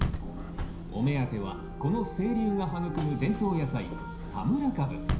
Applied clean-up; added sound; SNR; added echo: none; Bus / Engine; 5 dB; reverberation time 0.5 s.